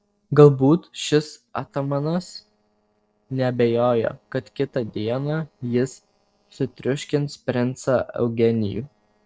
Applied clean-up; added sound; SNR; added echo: neural separator model SepFormer DNS4.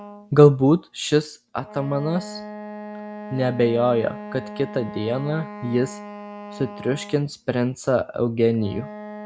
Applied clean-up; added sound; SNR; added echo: none; Wind instrument, woodwind instrument; 14 dB; none.